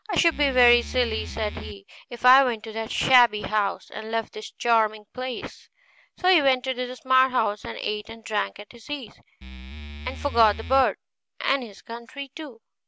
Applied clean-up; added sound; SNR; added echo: none; Musical instrument; 10 dB; none.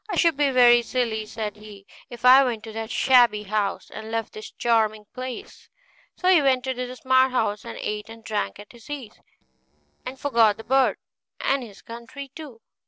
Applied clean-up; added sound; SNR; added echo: neural separator model SepFormer DNS4.